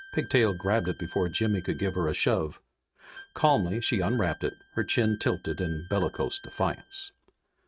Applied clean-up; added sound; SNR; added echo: neural mask model RNNoise.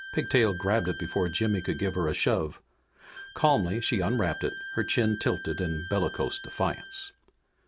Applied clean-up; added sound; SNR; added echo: none; Wind instrument, woodwind instrument; 13 dB; none.